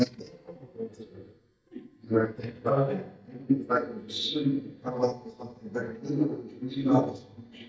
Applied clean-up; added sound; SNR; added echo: neural mask model DeepFilterNet 3.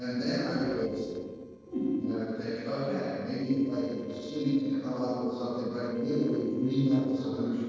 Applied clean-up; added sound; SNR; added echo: neural separator model SepFormer DNS4.